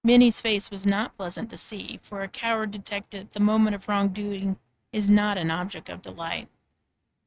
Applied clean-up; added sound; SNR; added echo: neural mask model RNNoise.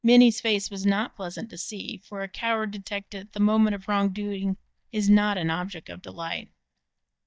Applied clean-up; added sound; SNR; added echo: neural mask model DeepFilterNet 3.